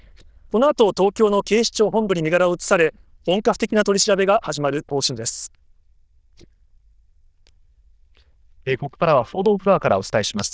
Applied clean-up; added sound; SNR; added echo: neural diffusion model UNIVERSE++.